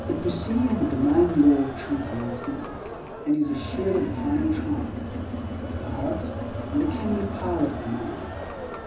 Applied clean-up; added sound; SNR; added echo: none; Crowd; 6 dB; reverberation time 0.7 s.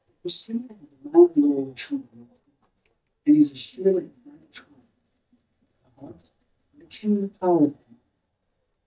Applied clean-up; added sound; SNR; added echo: neural mask model DeepFilterNet 3.